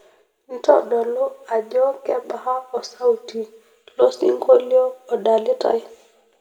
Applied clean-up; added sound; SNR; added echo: none; none; none; reverberation time 0.5 s.